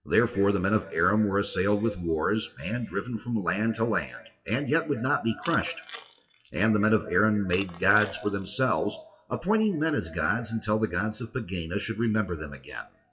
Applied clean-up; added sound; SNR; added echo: classical method WPE with log-MMSE.